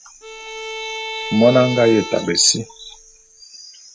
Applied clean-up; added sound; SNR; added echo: none; Bowed string instrument; 10 dB; none.